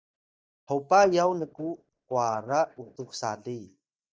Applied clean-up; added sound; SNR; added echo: neural mask model DeepFilterNet 3.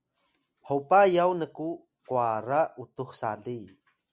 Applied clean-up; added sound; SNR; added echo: none; none; none; none.